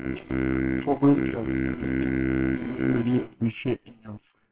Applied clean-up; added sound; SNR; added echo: neural separator model SepFormer WHAMR!.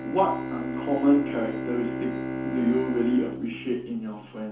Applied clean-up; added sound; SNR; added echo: none; Bowed string instrument; 6 dB; reverberation time 0.9 s.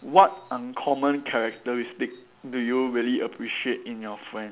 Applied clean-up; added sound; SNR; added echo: none; none; none; none.